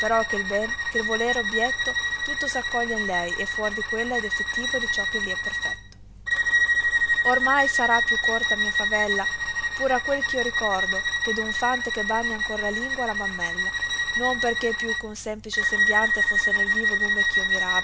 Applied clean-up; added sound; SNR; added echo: none; Bowed string instrument; -4 dB; none.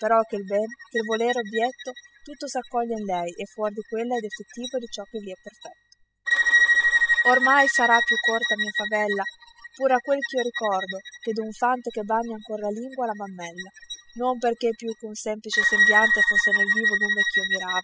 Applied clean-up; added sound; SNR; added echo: classical method spectral subtraction.